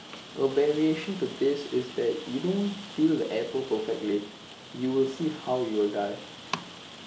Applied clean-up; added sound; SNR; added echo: none; Rain; 16 dB; none.